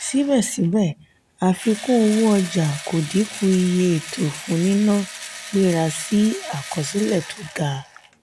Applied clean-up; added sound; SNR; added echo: none; Engine / Drill; 15 dB; none.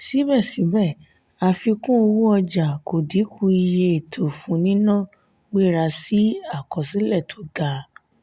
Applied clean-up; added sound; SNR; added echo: none; none; none; none.